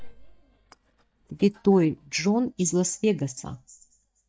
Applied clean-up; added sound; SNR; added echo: neural mask model DeepFilterNet 3.